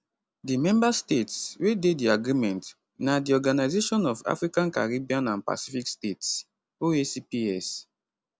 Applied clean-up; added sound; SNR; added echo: none; none; none; none.